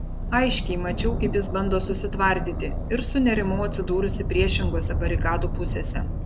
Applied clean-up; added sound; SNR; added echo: none; Aircraft + Thunder; 0 dB; none.